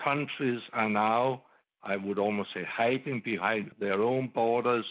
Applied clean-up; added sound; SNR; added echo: none; none; none; none.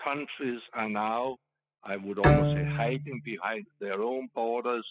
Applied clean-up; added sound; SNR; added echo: classical method spectral subtraction.